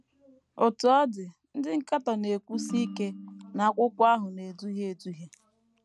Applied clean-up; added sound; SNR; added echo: none; Ringtone; 13 dB; none.